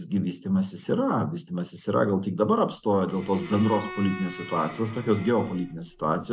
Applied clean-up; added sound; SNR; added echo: none; Bowed string instrument; 15 dB; none.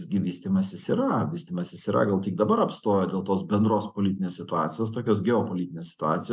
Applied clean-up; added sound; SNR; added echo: none; none; none; none.